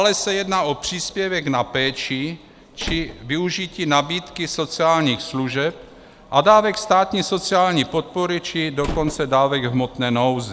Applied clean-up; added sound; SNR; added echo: none; Slam; 18 dB; none.